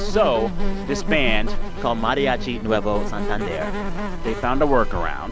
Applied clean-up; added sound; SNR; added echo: none; Insect; 0 dB; none.